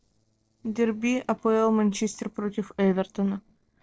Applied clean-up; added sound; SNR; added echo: neural separator model SepFormer DNS4.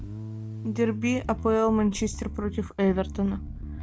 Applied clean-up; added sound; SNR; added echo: none; Bass guitar; 9 dB; none.